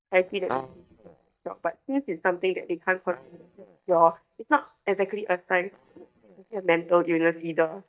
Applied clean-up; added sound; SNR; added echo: neural mask model DeepFilterNet 3.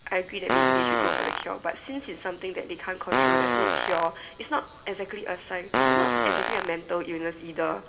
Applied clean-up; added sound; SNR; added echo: none; Fart; -3 dB; reverberation time 1.6 s.